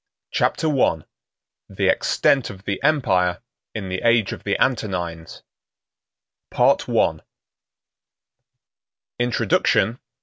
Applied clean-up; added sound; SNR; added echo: none; none; none; none.